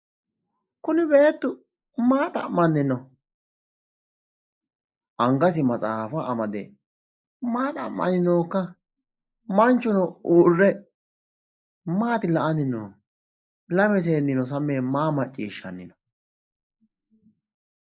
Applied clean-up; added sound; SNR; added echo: neural mask model Resemble Enhance denoiser.